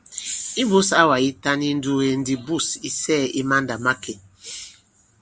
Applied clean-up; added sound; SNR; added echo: none; none; none; none.